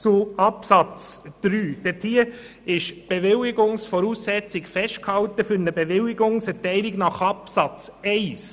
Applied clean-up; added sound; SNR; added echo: none; none; none; none.